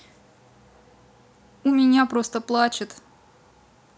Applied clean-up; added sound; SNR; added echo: none; none; none; none.